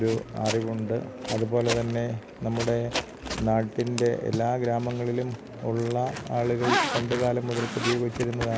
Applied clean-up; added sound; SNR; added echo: none; Zipper (clothing); 8 dB; none.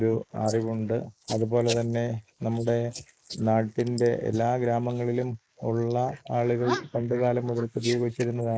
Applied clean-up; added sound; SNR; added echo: neural mask model Resemble Enhance denoiser.